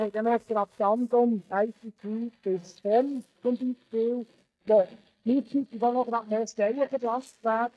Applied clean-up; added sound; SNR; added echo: neural mask model DeepFilterNet 3.